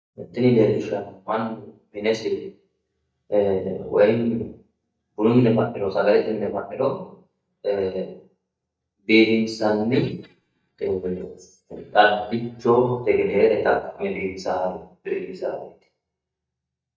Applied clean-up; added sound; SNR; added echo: neural mask model DeepFilterNet 3.